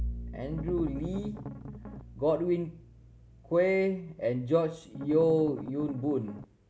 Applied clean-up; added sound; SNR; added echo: none; Bowed string instrument + Strum; 11 dB; none.